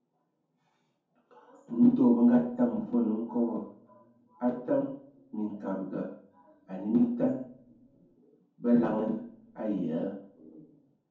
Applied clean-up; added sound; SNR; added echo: none; none; none; reverberation time 0.6 s.